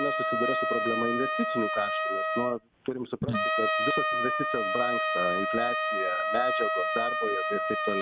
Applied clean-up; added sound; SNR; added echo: none; Trumpet; -4 dB; none.